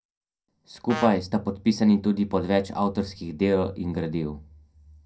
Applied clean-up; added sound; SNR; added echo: none; Brass instrument; 10 dB; reverberation time 0.2 s.